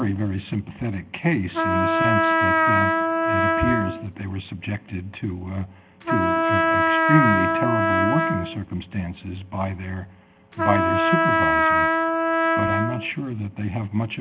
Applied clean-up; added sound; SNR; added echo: none; Trumpet; -4 dB; none.